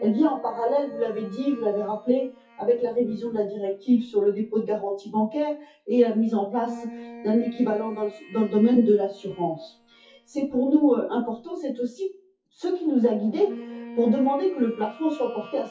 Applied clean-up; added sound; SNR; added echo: classical method WPE with log-MMSE.